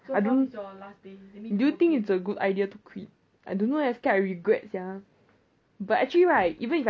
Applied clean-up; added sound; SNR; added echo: none; none; none; none.